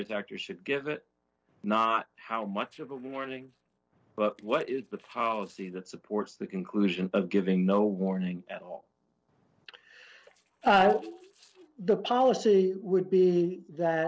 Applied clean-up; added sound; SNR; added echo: neural separator model SepFormer DNS4.